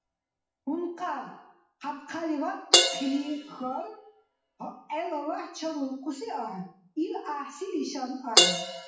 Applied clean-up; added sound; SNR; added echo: classical method WPE with log-MMSE.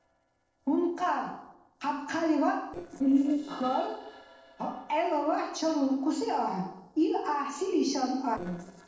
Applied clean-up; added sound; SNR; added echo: neural separator model SepFormer DNS4.